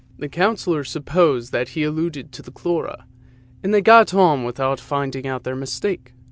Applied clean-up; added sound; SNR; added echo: none; none; none; none.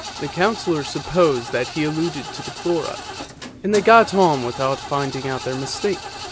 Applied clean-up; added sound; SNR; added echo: none; Engine starting / Car; 12 dB; none.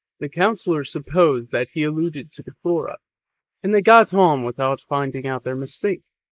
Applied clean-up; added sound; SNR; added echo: neural mask model Resemble Enhance denoiser.